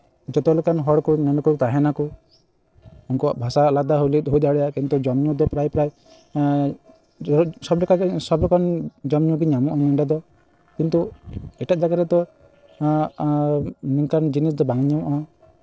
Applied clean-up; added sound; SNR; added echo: neural separator model SepFormer DNS4.